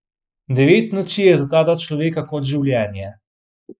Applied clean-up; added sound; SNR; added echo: neural mask model Resemble Enhance denoiser.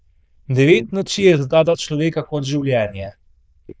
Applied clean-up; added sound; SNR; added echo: neural diffusion model UNIVERSE++.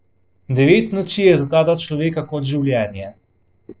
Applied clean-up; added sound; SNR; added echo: neural separator model SepFormer DNS4.